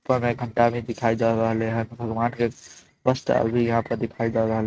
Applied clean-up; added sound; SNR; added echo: neural mask model RNNoise.